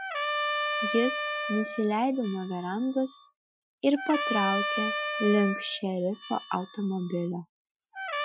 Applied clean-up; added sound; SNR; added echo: classical method Wiener filter.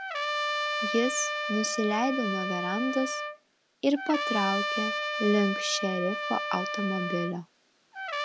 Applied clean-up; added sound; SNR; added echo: none; Trumpet; 2 dB; none.